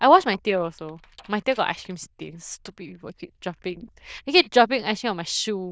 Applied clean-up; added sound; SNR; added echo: neural diffusion model UNIVERSE++.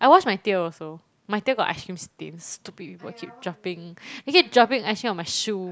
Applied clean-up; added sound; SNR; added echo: none; none; none; none.